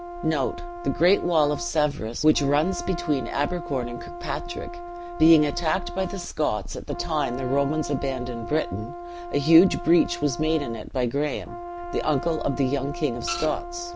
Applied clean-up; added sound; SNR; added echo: none; Brass instrument + Printer; 11 dB; none.